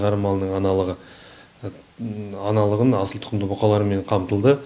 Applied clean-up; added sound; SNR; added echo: none; none; none; none.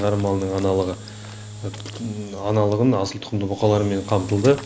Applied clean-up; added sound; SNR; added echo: none; Engine / Drill; 15 dB; none.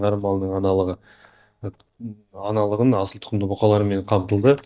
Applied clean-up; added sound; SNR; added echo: neural mask model DeepFilterNet 3.